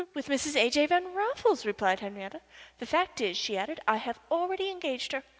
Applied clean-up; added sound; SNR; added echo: none; none; none; none.